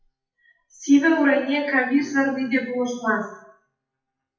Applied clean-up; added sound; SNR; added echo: classical method WPE with log-MMSE.